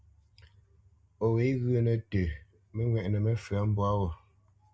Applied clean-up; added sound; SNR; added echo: none; none; none; none.